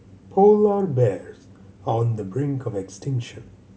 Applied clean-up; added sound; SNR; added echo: none; none; none; none.